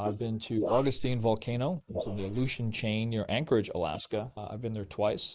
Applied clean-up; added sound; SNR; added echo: neural mask model Resemble Enhance denoiser.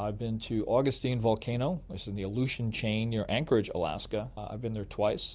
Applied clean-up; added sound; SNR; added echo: none; none; none; none.